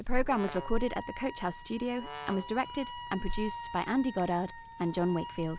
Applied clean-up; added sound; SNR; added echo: none; Wind instrument, woodwind instrument + Brass instrument; 13 dB; none.